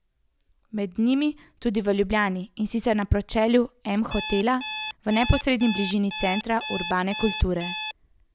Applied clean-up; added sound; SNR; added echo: none; Alarm; 8 dB; none.